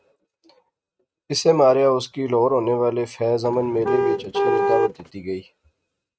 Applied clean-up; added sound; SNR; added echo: neural mask model RNNoise.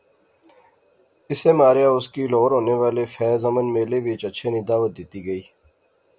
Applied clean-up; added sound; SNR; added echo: none; none; none; none.